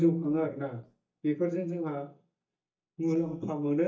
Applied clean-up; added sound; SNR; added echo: neural mask model DeepFilterNet 3.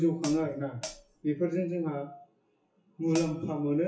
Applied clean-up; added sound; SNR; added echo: classical method WPE with log-MMSE.